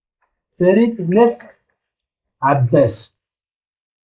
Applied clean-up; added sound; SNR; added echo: neural mask model Resemble Enhance denoiser.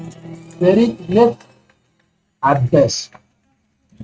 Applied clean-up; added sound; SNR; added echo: neural mask model RNNoise.